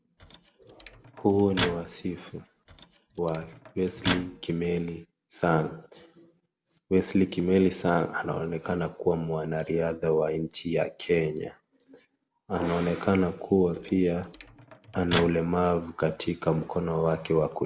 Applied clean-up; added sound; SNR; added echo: none; Microwave oven; 10 dB; none.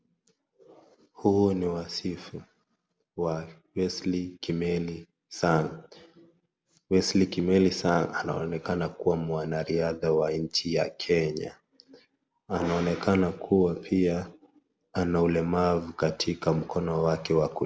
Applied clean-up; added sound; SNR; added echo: none; none; none; none.